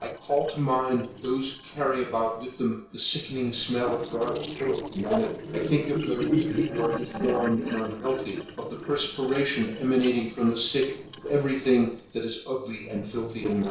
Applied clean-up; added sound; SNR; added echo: neural separator model SepFormer DNS4.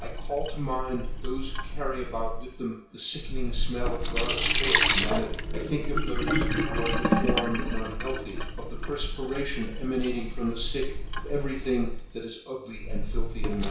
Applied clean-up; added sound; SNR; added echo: none; Sink (filling or washing); -5 dB; reverberation time 0.6 s.